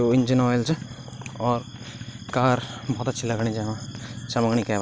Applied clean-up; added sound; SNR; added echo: none; none; none; none.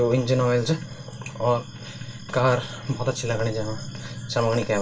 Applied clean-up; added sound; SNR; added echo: none; none; none; reverberation time 0.2 s.